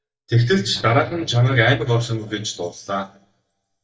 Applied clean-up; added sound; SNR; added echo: neural mask model DeepFilterNet 3.